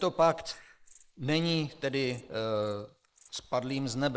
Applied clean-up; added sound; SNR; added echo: neural mask model Resemble Enhance denoiser.